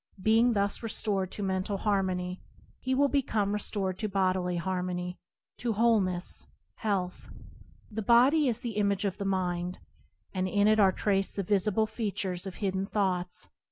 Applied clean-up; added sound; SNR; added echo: none; Wind; 19 dB; none.